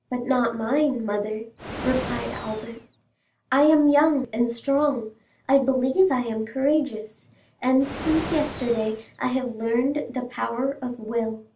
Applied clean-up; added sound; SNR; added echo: none; Animal; 0 dB; none.